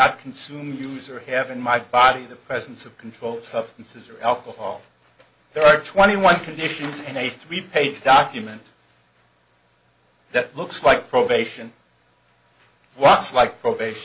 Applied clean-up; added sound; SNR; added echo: none; none; none; none.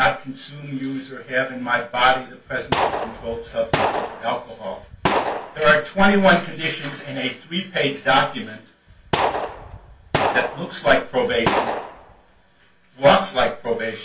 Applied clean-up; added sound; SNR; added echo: none; Gunshot, gunfire; 3 dB; reverberation time 0.2 s.